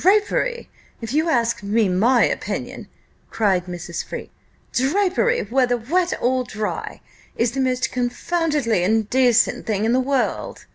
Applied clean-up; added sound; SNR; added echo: none; none; none; none.